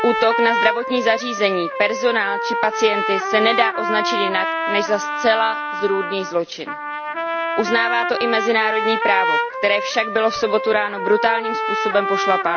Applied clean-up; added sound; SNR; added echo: none; Trumpet; 2 dB; none.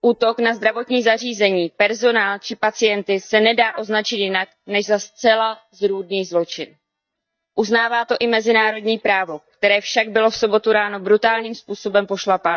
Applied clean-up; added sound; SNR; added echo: neural mask model DeepFilterNet 3.